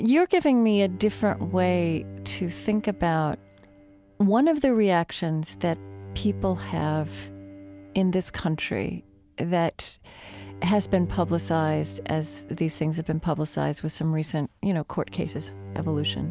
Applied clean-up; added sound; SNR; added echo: none; Bowed string instrument; 15 dB; none.